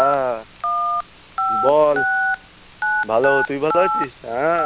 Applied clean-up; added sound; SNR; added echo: none; Telephone; 2 dB; none.